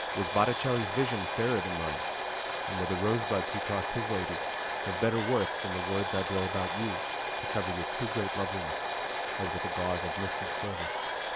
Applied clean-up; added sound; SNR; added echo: none; Domestic sounds, home sounds; 0 dB; none.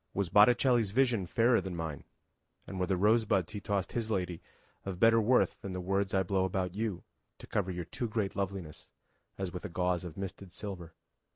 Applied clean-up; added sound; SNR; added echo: none; none; none; none.